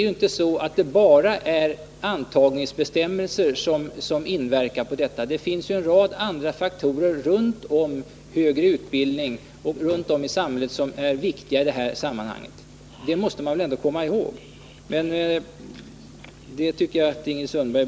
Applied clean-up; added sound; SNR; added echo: none; none; none; none.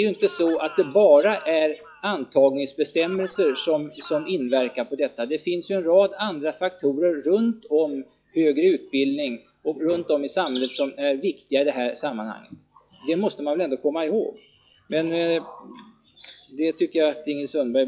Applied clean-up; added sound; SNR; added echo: classical method log-MMSE.